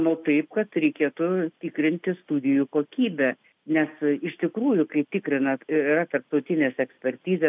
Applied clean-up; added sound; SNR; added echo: none; none; none; none.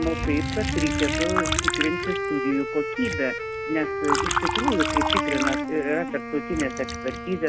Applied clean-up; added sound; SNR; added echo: none; Liquid + Wind instrument, woodwind instrument; -1 dB; none.